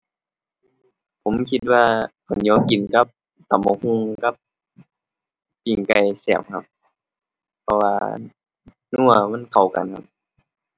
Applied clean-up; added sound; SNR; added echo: none; none; none; none.